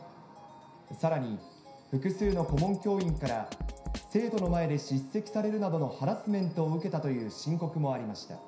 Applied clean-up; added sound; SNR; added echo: none; Drum kit; 13 dB; reverberation time 0.5 s.